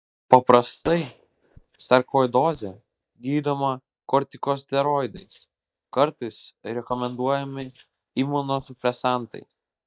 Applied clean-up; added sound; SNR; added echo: neural mask model DeepFilterNet 3.